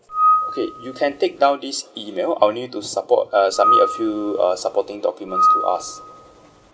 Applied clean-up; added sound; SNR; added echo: none; Screech / Glass; 0 dB; none.